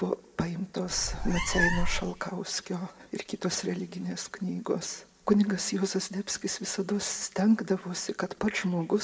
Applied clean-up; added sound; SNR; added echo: none; Meow; -1 dB; reverberation time 1.1 s.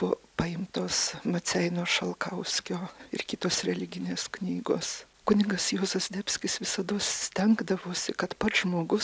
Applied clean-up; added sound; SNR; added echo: none; none; none; none.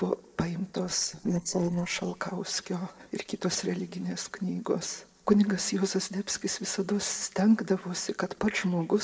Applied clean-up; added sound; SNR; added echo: neural separator model SepFormer DNS4.